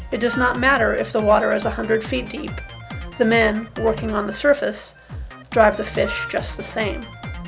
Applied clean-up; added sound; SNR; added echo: none; Wind instrument, woodwind instrument + Drum kit; 11 dB; none.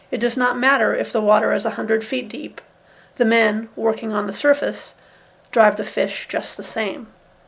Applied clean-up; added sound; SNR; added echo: none; none; none; none.